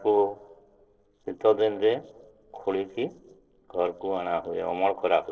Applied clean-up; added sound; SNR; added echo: neural separator model SepFormer DNS4.